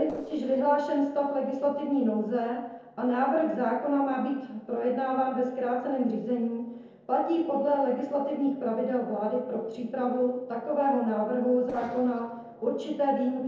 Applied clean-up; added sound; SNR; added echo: neural separator model SepFormer DNS4.